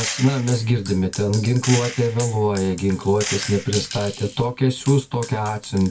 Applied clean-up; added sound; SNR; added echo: none; Gunshot, gunfire; 12 dB; reverberation time 0.1 s.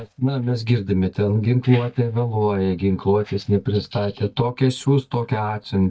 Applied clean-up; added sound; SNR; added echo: neural mask model DeepFilterNet 3.